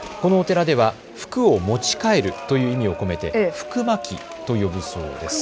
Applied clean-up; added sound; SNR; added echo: none; none; none; none.